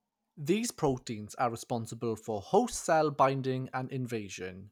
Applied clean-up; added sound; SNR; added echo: none; none; none; none.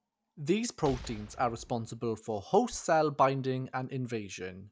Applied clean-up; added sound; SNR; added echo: none; Boom; 16 dB; none.